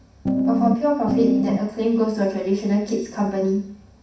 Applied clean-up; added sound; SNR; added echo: none; Piano; -3 dB; reverberation time 0.6 s.